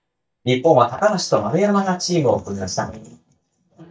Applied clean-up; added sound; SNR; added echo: neural mask model DeepFilterNet 3.